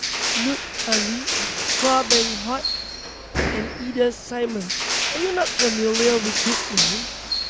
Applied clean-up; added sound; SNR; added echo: none; Crushing; -1 dB; none.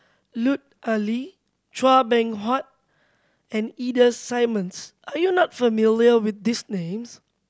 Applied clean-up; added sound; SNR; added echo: none; none; none; none.